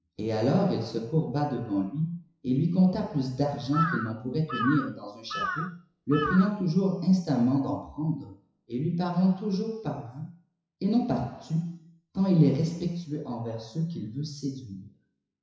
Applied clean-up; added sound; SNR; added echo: classical method WPE with log-MMSE.